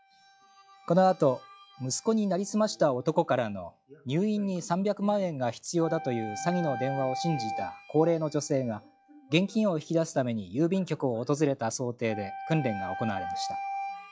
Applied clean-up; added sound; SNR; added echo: classical method log-MMSE.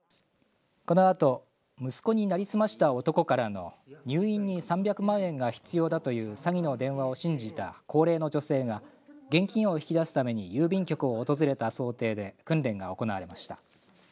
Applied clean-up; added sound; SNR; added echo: none; none; none; none.